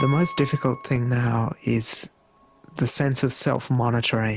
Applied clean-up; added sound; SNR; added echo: none; Piano; 17 dB; none.